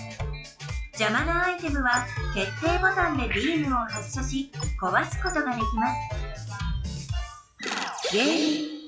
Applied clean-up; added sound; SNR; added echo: classical method log-MMSE.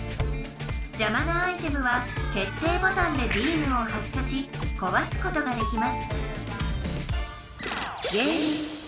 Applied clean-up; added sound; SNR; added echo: none; Whoosh, swoosh, swish; 9 dB; none.